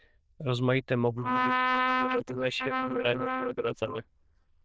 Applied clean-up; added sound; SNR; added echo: neural diffusion model UNIVERSE++.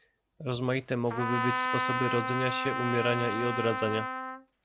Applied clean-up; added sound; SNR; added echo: none; Trumpet; 1 dB; none.